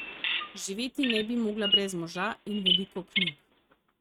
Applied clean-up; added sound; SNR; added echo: neural mask model RNNoise.